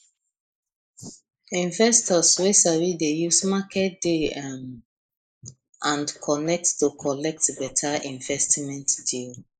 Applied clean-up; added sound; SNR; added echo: neural mask model Resemble Enhance denoiser.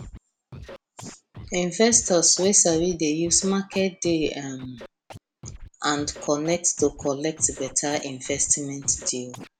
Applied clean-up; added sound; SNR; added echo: none; Scratching (performance technique); 18 dB; none.